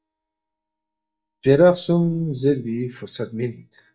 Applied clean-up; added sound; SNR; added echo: neural mask model DeepFilterNet 3.